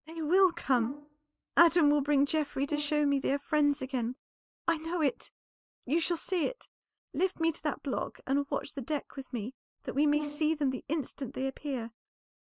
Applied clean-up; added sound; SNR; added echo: neural mask model DeepFilterNet 3.